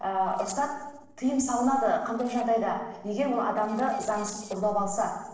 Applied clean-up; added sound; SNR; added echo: neural separator model SepFormer DNS4.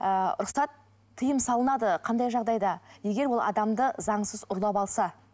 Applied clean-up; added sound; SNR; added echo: none; none; none; none.